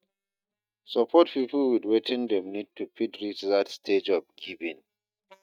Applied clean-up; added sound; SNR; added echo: neural mask model DeepFilterNet 3.